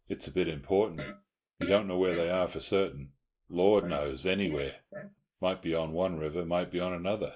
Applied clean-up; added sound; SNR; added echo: neural mask model Resemble Enhance denoiser.